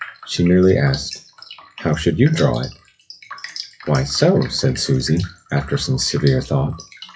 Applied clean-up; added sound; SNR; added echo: classical method WPE with log-MMSE.